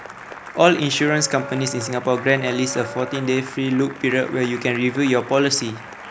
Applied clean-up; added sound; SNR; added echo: none; Dog + Applause; 14 dB; none.